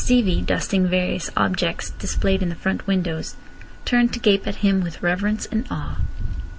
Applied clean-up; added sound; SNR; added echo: none; Wind; 6 dB; none.